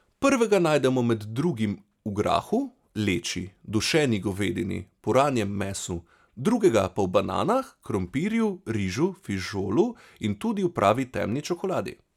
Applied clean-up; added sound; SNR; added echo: none; none; none; none.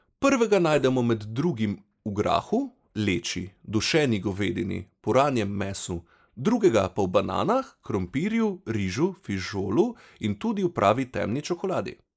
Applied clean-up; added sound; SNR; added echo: neural mask model Resemble Enhance denoiser.